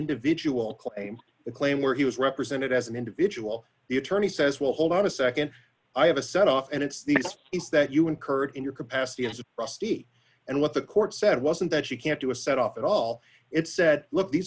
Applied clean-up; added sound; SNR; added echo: none; none; none; none.